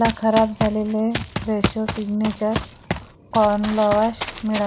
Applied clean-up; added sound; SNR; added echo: none; Run; 8 dB; none.